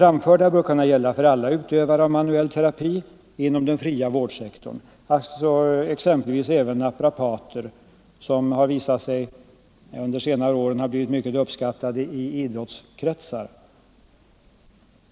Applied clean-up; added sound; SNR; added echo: none; none; none; none.